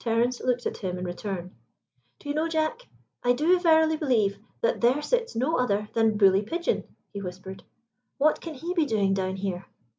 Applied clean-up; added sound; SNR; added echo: none; none; none; none.